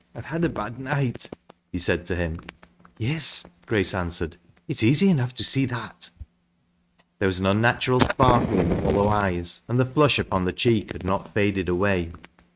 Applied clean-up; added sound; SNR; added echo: neural mask model RNNoise.